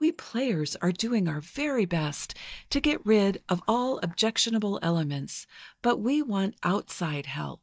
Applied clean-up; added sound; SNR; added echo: neural mask model DeepFilterNet 3.